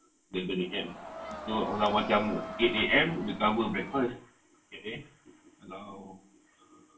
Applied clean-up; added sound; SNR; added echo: none; Crowd; 10 dB; reverberation time 0.4 s.